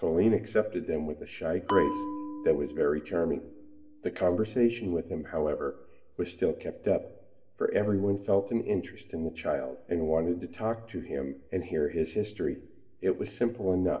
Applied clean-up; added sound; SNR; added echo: none; Bell; 8 dB; reverberation time 0.7 s.